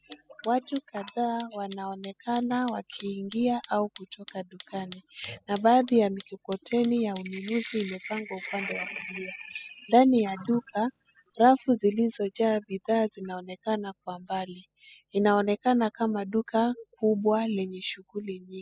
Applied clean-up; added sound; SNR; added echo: classical method spectral subtraction.